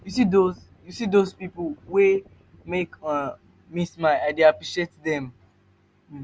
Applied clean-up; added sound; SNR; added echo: none; none; none; none.